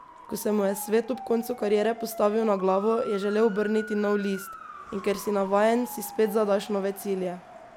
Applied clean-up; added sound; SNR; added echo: none; Motor vehicle (road) / Siren; 16 dB; none.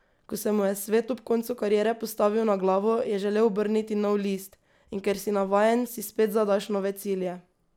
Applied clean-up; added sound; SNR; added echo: none; none; none; none.